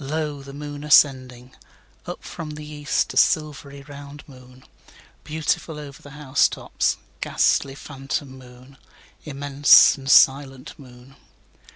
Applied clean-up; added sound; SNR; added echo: none; none; none; none.